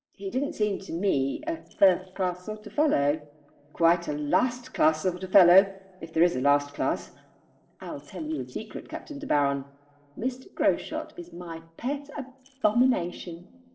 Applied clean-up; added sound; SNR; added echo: neural separator model SepFormer DNS4.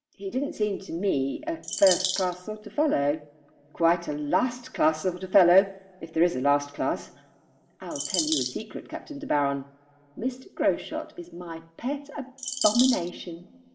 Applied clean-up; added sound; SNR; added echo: none; Bird vocalization, bird call, bird song; 3 dB; reverberation time 1.6 s.